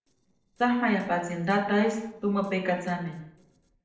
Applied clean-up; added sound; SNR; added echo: neural separator model SepFormer DNS4.